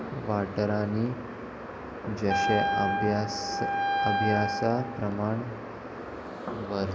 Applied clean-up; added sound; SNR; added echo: none; Wind instrument, woodwind instrument; -1 dB; none.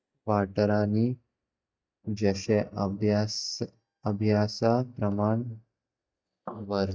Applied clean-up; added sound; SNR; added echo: neural mask model DeepFilterNet 3.